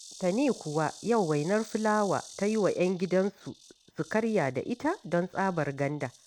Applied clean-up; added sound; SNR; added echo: neural mask model RNNoise.